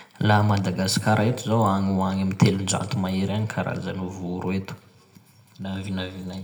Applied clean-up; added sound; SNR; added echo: none; none; none; reverberation time 0.7 s.